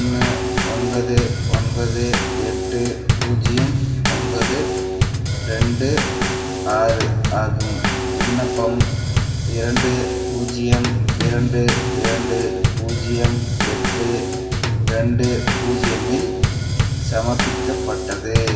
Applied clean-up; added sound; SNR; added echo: none; Bass drum / Snare drum / Drum kit; -3 dB; reverberation time 2.3 s.